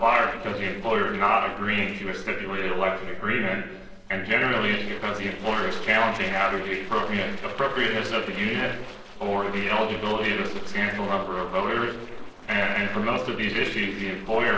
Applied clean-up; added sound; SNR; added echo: neural separator model SepFormer DNS4.